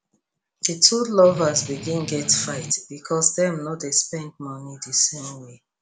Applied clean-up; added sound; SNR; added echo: none; Strum; 10 dB; none.